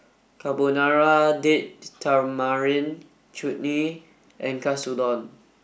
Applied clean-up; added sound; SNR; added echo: none; none; none; none.